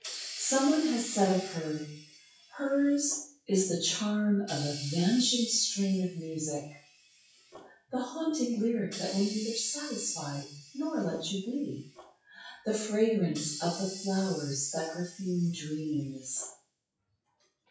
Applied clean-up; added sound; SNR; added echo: classical method WPE with log-MMSE.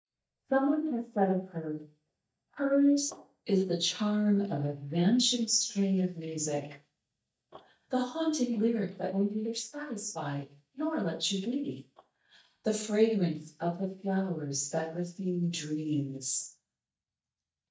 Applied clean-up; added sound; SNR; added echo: neural mask model DeepFilterNet 3.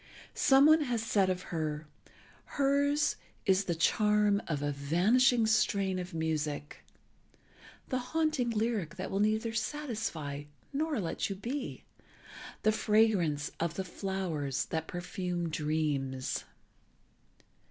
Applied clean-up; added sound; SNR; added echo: none; none; none; none.